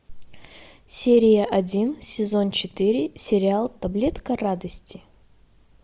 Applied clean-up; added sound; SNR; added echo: none; none; none; none.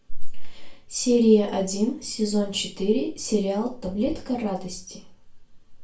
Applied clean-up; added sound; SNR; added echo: none; none; none; reverberation time 0.3 s.